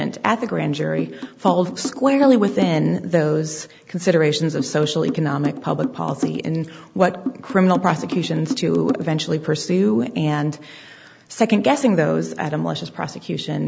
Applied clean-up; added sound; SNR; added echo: none; Drum; 8 dB; none.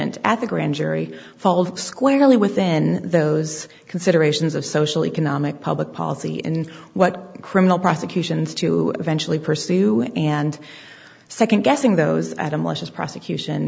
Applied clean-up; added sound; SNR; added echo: none; none; none; none.